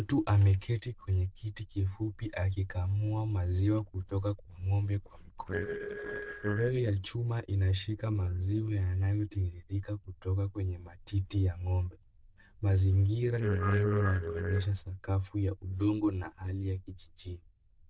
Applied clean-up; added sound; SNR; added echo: neural diffusion model UNIVERSE++.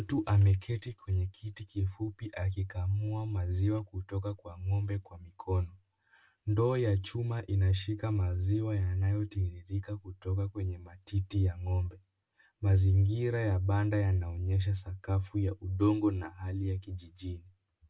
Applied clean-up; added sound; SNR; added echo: none; none; none; none.